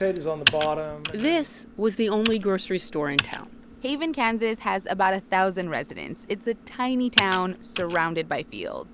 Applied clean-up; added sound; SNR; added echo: none; Computer keyboard; 7 dB; none.